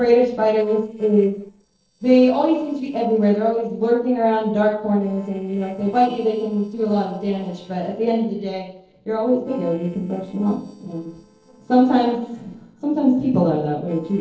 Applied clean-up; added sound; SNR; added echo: neural separator model SepFormer DNS4.